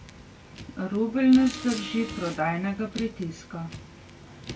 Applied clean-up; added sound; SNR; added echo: none; Car; 14 dB; reverberation time 0.1 s.